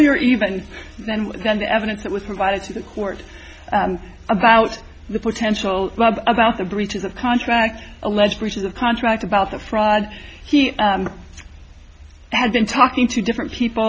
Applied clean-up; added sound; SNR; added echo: none; none; none; none.